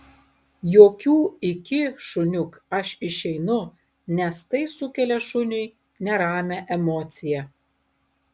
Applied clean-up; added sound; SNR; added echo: none; none; none; none.